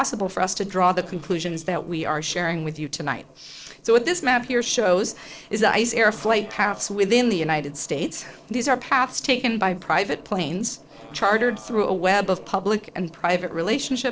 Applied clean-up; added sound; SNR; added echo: neural separator model SepFormer DNS4.